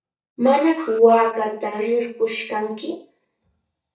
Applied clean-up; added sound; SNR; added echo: neural mask model DeepFilterNet 3.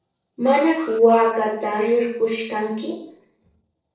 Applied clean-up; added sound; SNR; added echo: neural separator model SepFormer DNS4.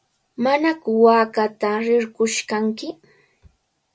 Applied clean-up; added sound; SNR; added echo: none; none; none; none.